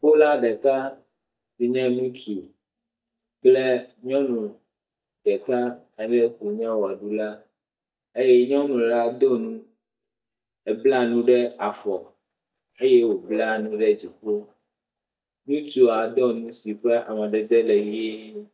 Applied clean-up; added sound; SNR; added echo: neural mask model DeepFilterNet 3.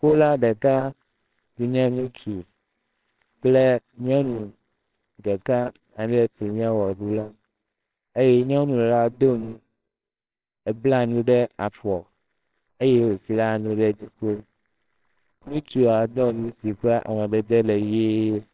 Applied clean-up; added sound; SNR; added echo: neural separator model SepFormer WHAMR!.